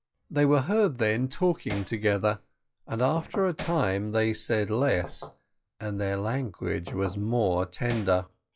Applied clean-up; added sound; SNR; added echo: classical method log-MMSE.